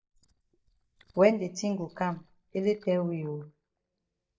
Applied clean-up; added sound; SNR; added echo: neural mask model DeepFilterNet 3.